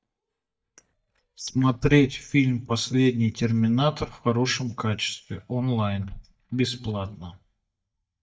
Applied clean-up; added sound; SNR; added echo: neural mask model DeepFilterNet 3.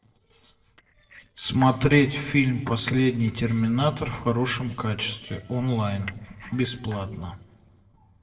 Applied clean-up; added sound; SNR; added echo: neural separator model SepFormer DNS4.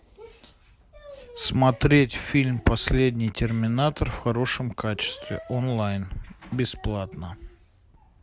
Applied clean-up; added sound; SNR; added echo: none; none; none; none.